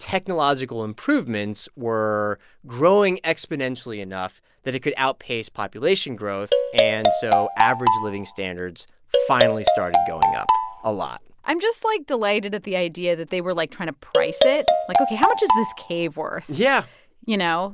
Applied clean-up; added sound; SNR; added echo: none; Marimba, xylophone; -4 dB; none.